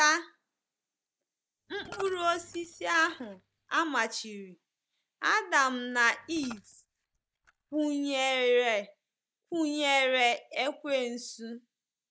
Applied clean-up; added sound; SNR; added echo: neural mask model DeepFilterNet 3.